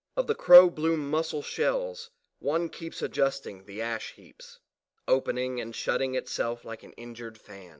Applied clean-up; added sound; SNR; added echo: none; none; none; none.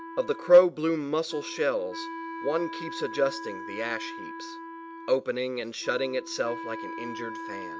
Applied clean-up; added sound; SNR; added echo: none; Wind instrument, woodwind instrument; 11 dB; none.